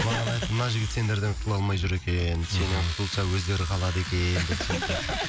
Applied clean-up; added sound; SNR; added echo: none; Domestic sounds, home sounds; 12 dB; none.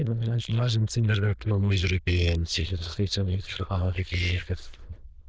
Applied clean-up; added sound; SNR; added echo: neural diffusion model UNIVERSE++.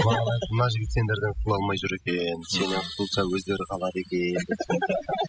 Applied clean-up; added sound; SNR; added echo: classical method spectral subtraction.